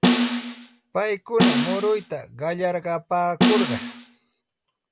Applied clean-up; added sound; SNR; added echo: none; Snare drum; -3 dB; none.